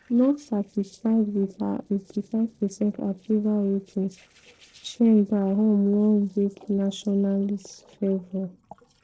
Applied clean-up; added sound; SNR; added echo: neural separator model SepFormer DNS4.